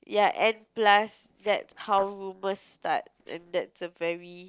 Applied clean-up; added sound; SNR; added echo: neural separator model SepFormer DNS4.